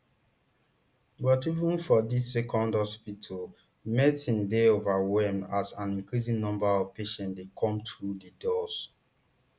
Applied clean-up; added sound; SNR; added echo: none; none; none; none.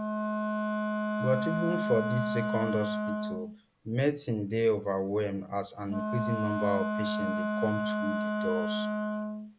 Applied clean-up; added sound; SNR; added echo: none; Wind instrument, woodwind instrument; 0 dB; none.